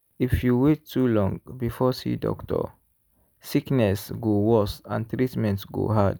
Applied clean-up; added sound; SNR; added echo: none; none; none; none.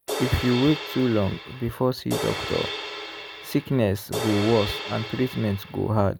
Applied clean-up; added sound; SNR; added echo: none; Crash cymbal; 8 dB; none.